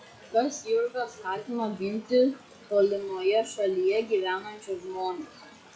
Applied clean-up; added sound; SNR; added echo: classical method log-MMSE.